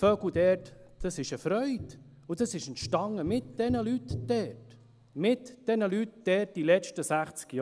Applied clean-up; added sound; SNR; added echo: none; Tap; 15 dB; none.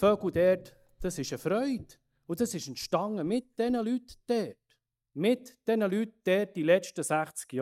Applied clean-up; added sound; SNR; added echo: neural mask model DeepFilterNet 3.